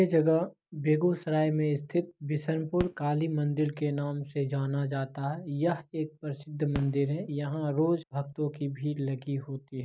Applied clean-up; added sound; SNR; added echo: neural mask model RNNoise.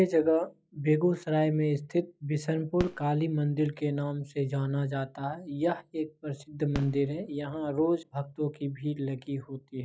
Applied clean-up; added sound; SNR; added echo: classical method log-MMSE.